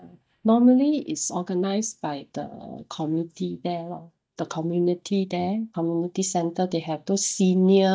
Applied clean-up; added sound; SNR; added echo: neural mask model DeepFilterNet 3.